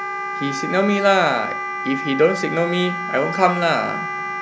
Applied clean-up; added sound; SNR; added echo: none; Wind instrument, woodwind instrument; 6 dB; none.